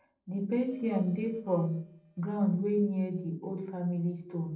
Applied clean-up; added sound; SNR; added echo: neural separator model SepFormer DNS4.